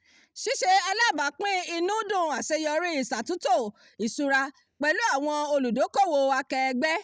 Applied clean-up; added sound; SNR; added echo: none; none; none; none.